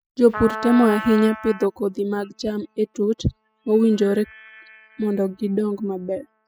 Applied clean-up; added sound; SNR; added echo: classical method spectral subtraction.